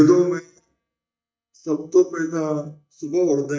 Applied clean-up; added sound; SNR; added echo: neural mask model DeepFilterNet 3.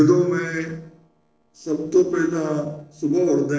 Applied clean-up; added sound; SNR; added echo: neural separator model SepFormer DNS4.